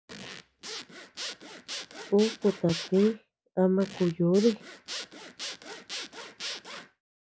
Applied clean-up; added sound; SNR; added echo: none; Zipper (clothing) / Sawing; 11 dB; none.